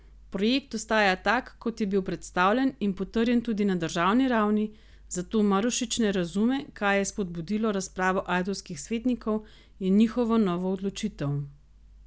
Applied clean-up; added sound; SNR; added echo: none; none; none; none.